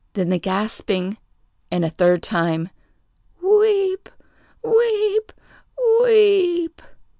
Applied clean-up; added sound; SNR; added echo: none; none; none; none.